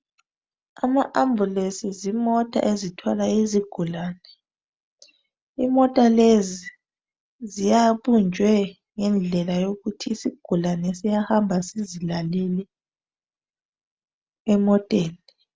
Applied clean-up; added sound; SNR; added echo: none; none; none; none.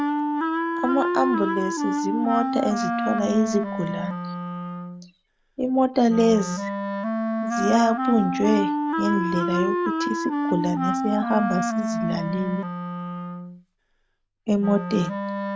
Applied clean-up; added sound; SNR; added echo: none; Wind instrument, woodwind instrument; 1 dB; none.